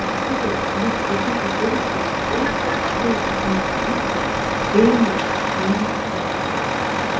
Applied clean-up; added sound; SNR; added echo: none; Truck; -3 dB; reverberation time 0.6 s.